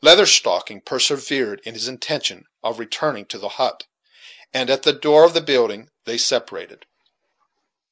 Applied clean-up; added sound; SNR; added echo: neural mask model Resemble Enhance denoiser.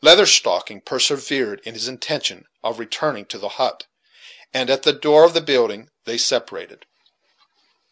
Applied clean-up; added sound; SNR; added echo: none; none; none; none.